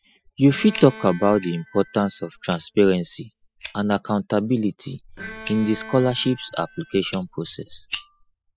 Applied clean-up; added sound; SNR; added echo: classical method spectral subtraction.